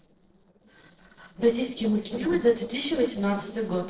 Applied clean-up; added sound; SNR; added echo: neural separator model SepFormer DNS4.